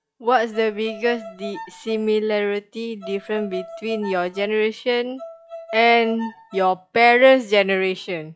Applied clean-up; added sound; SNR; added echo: classical method log-MMSE.